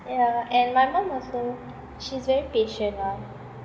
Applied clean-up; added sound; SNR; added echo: none; none; none; none.